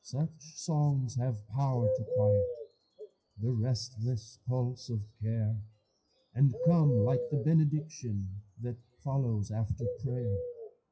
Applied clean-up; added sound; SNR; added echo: classical method WPE with log-MMSE.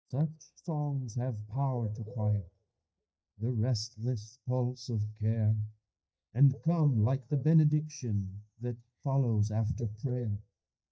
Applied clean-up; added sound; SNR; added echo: neural mask model DeepFilterNet 3.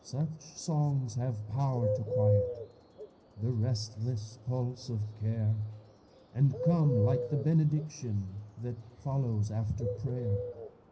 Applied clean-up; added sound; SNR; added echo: none; Bird; 8 dB; reverberation time 0.4 s.